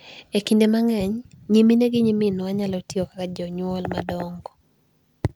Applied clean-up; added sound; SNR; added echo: none; none; none; none.